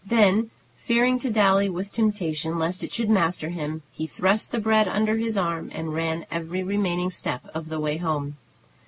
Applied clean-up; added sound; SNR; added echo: none; none; none; none.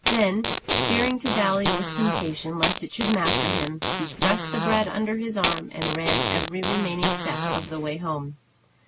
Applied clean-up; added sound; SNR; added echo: none; Fart; -1 dB; none.